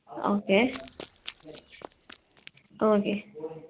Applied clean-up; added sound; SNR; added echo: none; Run; 19 dB; none.